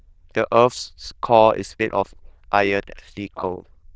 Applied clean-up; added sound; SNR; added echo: neural diffusion model UNIVERSE++.